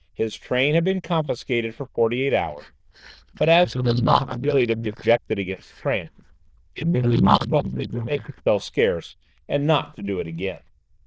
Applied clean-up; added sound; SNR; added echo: neural diffusion model UNIVERSE++.